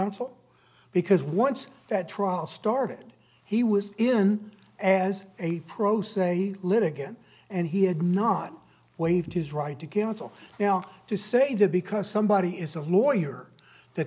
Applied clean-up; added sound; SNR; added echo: none; none; none; none.